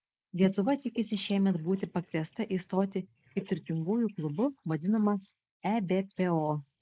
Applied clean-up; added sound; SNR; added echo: neural mask model Resemble Enhance denoiser.